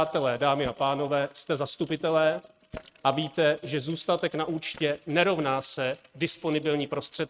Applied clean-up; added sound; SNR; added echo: neural mask model RNNoise.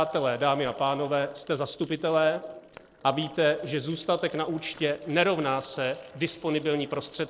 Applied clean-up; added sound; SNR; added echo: neural separator model SepFormer DNS4.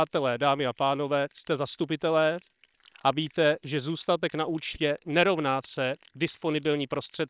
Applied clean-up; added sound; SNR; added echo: neural separator model SepFormer WHAM!.